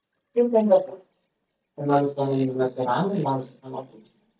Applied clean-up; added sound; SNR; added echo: neural mask model DeepFilterNet 3.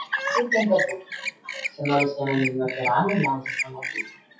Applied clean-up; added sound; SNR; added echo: classical method WPE with log-MMSE.